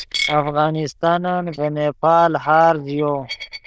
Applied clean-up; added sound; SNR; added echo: neural diffusion model UNIVERSE++.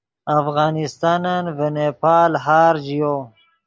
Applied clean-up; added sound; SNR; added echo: none; none; none; none.